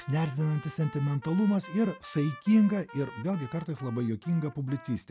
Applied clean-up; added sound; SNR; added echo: none; Trumpet; 19 dB; none.